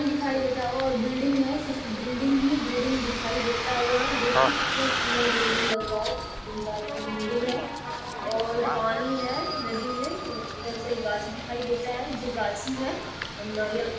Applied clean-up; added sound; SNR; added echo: none; Bus; 3 dB; reverberation time 0.8 s.